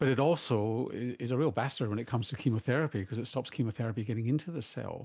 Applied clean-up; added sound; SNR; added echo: none; none; none; none.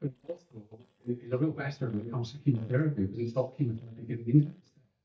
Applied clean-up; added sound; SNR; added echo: neural mask model DeepFilterNet 3.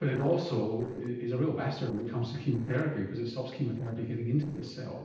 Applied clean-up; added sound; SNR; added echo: neural separator model SepFormer DNS4.